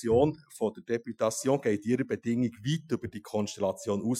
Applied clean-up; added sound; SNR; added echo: classical method Wiener filter.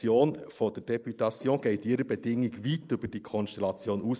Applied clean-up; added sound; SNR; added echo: neural mask model Resemble Enhance denoiser.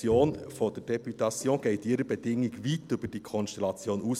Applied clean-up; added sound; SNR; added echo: none; Bowed string instrument; 18 dB; none.